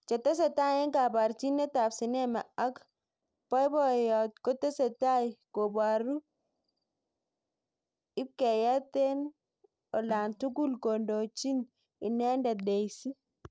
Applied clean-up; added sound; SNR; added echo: neural separator model SepFormer DNS4.